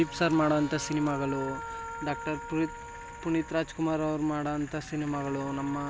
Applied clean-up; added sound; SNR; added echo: none; Wind instrument, woodwind instrument; 13 dB; none.